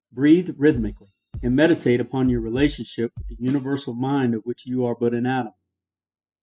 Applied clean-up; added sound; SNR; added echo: classical method spectral subtraction.